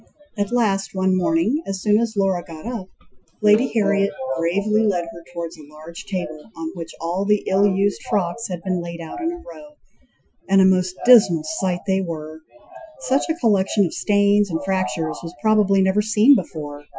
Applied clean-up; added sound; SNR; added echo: classical method Wiener filter.